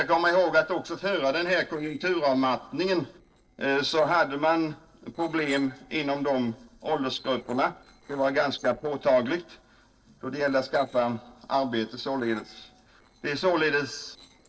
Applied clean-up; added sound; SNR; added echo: neural separator model SepFormer DNS4.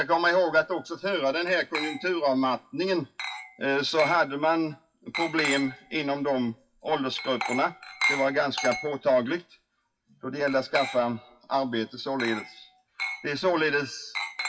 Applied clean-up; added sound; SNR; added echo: classical method WPE with log-MMSE.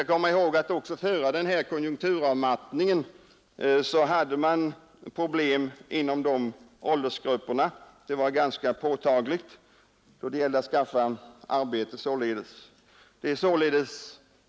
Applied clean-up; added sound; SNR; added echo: none; none; none; none.